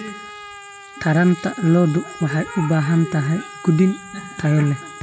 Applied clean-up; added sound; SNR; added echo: none; Trumpet; 17 dB; none.